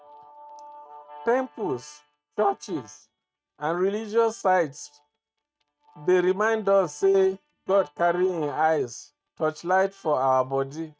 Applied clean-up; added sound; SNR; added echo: neural mask model RNNoise.